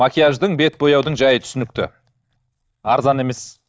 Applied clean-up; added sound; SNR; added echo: neural mask model DeepFilterNet 3.